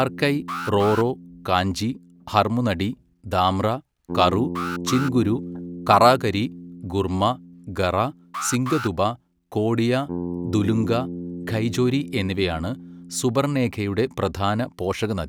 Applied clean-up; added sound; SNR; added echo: none; Alarm + Bass guitar; 11 dB; none.